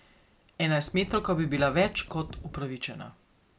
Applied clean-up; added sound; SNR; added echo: none; Wind; 13 dB; none.